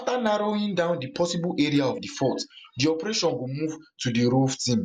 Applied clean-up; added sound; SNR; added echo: none; none; none; none.